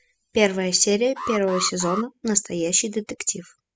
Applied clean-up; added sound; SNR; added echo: classical method spectral subtraction.